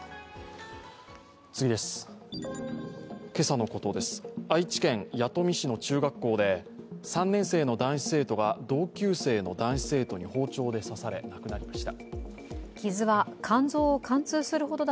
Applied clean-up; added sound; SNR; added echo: none; none; none; none.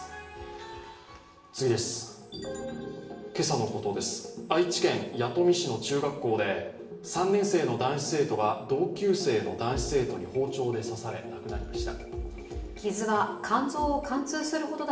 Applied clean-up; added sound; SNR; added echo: none; none; none; reverberation time 0.7 s.